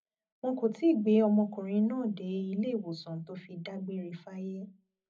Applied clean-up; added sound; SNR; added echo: none; none; none; reverberation time 0.4 s.